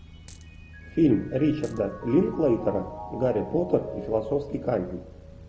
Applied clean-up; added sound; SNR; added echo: none; Mallet percussion + Coin (dropping); 16 dB; none.